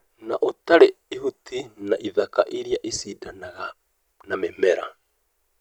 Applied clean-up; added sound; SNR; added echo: none; none; none; none.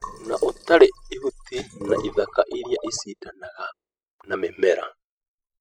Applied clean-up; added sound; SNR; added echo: classical method spectral subtraction.